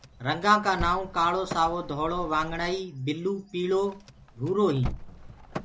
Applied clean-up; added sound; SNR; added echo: none; Car; 12 dB; none.